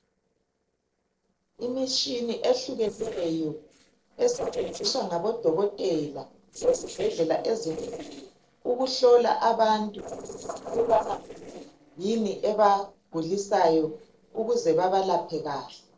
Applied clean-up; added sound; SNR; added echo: neural separator model SepFormer DNS4.